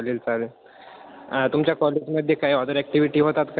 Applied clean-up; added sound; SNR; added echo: none; none; none; none.